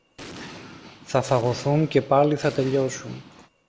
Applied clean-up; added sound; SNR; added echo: none; Explosion; 17 dB; none.